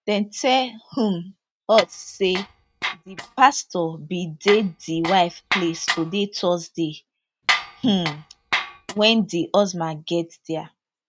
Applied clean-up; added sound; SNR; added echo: neural mask model RNNoise.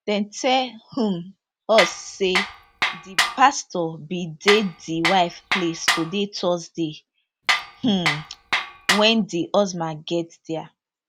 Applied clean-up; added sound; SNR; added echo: none; Tools; 1 dB; none.